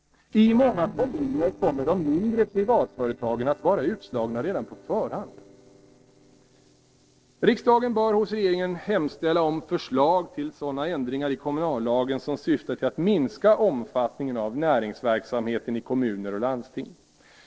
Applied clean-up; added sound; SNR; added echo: neural separator model SepFormer DNS4.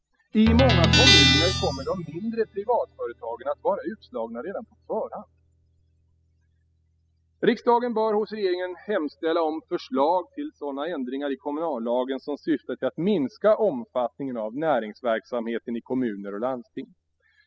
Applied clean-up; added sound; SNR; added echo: classical method spectral subtraction.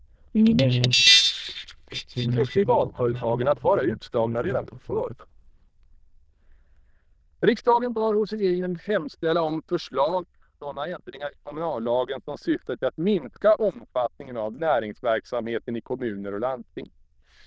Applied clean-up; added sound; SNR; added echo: neural diffusion model UNIVERSE++.